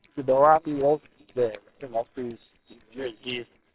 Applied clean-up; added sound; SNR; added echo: neural separator model SepFormer WHAMR!.